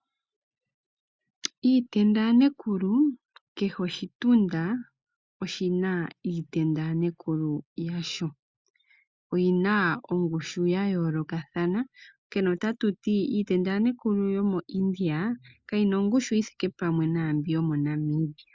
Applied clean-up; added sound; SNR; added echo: neural mask model Resemble Enhance denoiser.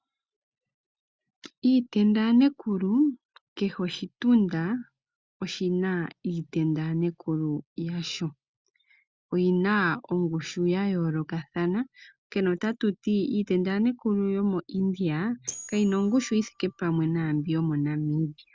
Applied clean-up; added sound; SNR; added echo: neural separator model SepFormer DNS4.